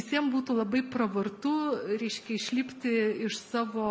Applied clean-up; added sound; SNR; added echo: none; none; none; none.